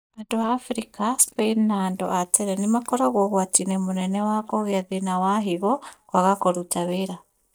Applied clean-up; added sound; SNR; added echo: neural mask model DeepFilterNet 3.